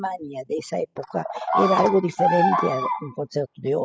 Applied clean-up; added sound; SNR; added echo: classical method spectral subtraction.